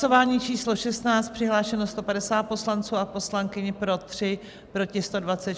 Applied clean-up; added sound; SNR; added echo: none; none; none; none.